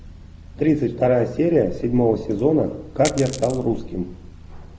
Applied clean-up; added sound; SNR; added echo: none; Coin (dropping); 14 dB; none.